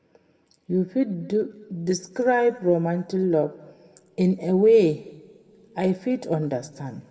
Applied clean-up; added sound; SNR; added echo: none; none; none; reverberation time 1.3 s.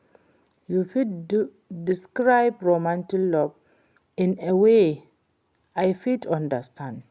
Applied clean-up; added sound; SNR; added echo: none; none; none; none.